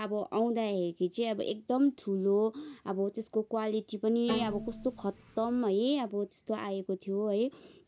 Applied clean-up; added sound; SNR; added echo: none; Bowed string instrument; 8 dB; none.